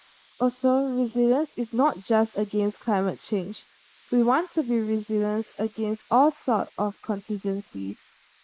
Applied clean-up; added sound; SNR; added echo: neural mask model Resemble Enhance denoiser.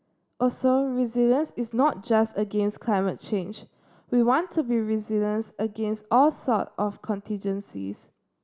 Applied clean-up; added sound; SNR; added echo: none; none; none; none.